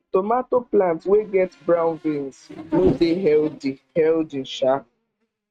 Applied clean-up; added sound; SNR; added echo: neural mask model RNNoise.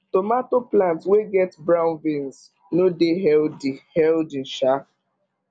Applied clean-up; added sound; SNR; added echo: none; none; none; none.